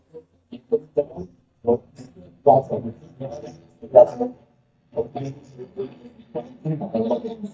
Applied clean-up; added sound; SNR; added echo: neural mask model DeepFilterNet 3.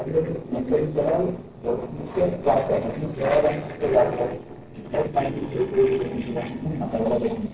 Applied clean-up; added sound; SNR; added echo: neural separator model SepFormer DNS4.